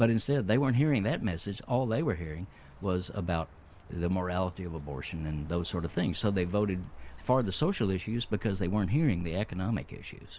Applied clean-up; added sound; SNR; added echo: none; Bird; 16 dB; none.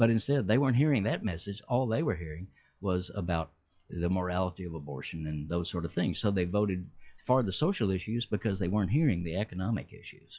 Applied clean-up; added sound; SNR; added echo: classical method log-MMSE.